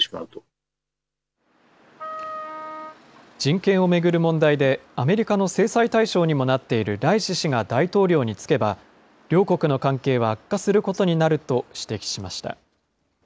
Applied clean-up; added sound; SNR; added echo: none; Wind instrument, woodwind instrument; 13 dB; none.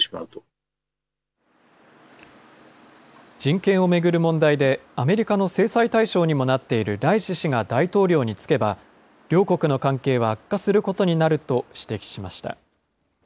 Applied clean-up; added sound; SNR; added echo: none; none; none; none.